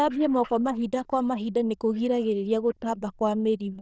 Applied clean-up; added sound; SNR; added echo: neural diffusion model UNIVERSE++.